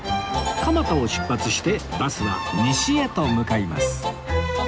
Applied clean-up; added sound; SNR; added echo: none; none; none; none.